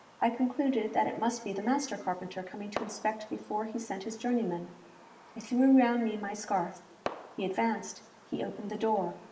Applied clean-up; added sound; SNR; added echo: none; Fireworks; 17 dB; reverberation time 0.8 s.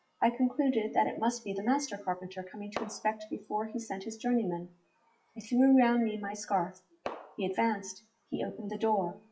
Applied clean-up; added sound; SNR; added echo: classical method WPE with log-MMSE.